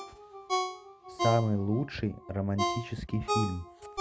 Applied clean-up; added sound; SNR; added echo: none; Ringtone; 3 dB; none.